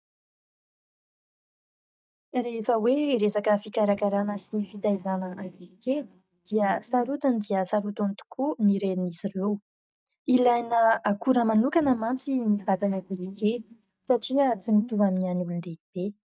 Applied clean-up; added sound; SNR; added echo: neural mask model DeepFilterNet 3.